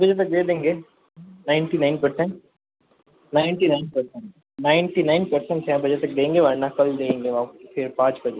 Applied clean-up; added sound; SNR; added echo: none; none; none; none.